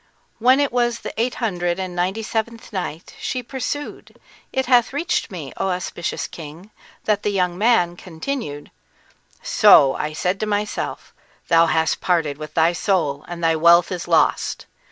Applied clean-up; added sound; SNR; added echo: none; none; none; none.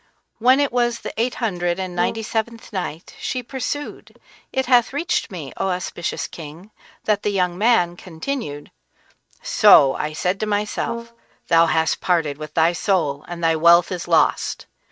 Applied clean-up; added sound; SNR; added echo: neural mask model RNNoise.